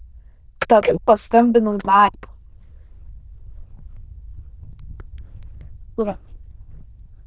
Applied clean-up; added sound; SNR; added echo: neural diffusion model UNIVERSE++.